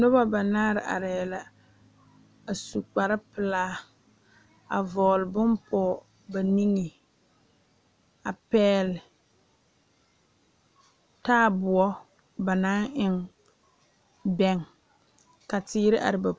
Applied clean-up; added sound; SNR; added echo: none; none; none; none.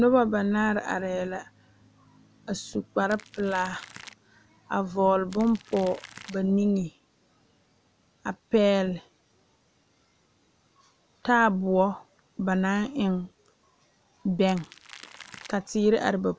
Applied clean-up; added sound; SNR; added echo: none; Crackle; 19 dB; none.